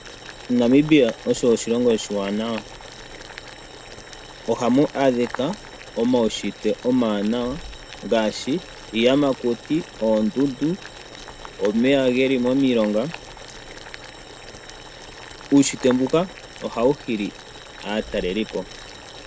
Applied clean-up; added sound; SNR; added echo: none; Boiling; 16 dB; none.